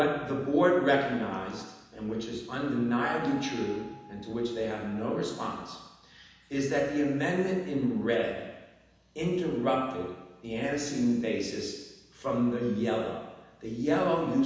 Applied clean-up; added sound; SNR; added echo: none; Piano; 18 dB; reverberation time 1.1 s.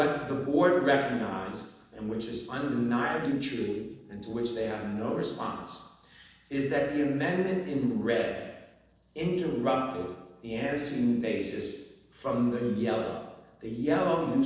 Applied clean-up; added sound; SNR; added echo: neural separator model SepFormer DNS4.